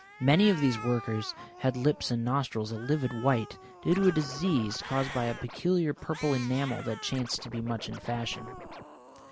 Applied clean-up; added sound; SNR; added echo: none; Scratching (performance technique) + Cat; 14 dB; none.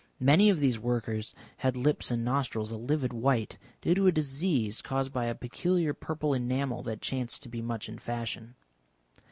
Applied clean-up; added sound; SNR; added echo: none; none; none; none.